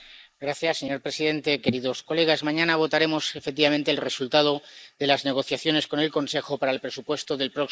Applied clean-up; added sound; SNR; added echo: neural mask model Resemble Enhance denoiser.